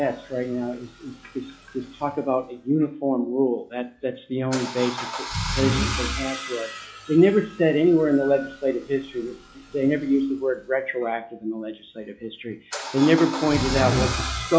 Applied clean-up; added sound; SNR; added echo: classical method log-MMSE.